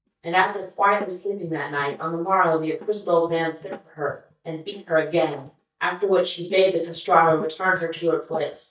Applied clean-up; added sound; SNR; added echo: neural mask model DeepFilterNet 3.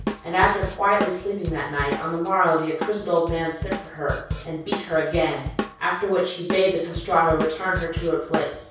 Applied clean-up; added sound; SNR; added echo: none; Drum kit; 8 dB; reverberation time 0.6 s.